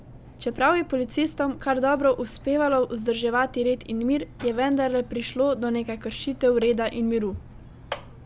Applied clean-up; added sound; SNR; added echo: none; Mechanisms; 18 dB; none.